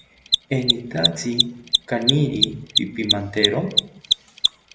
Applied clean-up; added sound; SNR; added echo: none; Mechanisms; -2 dB; none.